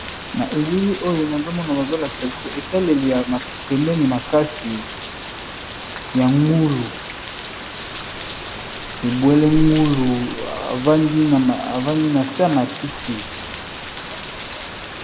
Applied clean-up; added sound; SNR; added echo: none; Rain; 10 dB; none.